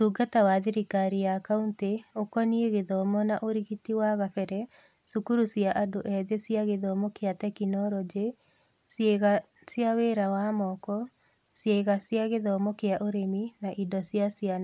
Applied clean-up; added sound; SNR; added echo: none; none; none; none.